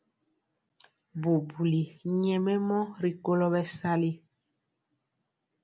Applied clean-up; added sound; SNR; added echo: none; none; none; none.